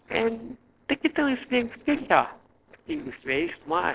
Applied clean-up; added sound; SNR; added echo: neural separator model SepFormer DNS4.